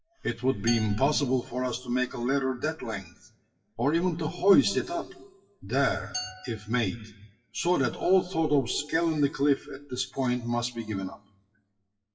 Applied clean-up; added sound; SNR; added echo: classical method WPE with log-MMSE.